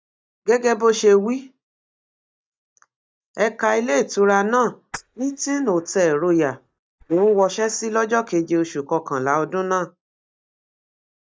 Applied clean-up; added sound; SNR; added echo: neural mask model DeepFilterNet 3.